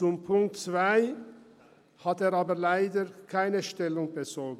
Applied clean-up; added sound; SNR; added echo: none; none; none; none.